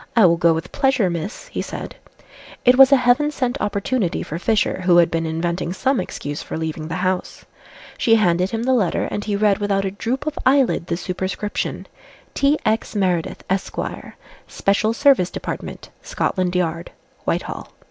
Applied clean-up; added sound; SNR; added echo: none; none; none; none.